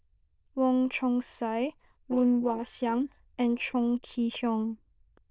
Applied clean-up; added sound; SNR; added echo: neural diffusion model UNIVERSE++.